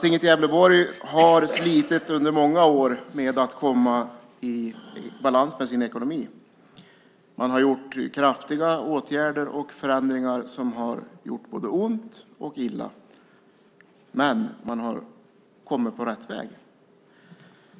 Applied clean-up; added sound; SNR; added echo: none; none; none; none.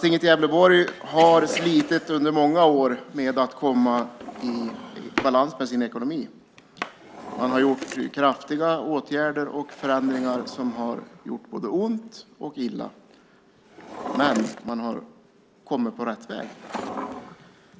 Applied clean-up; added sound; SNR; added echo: none; Drawer open or close; 14 dB; none.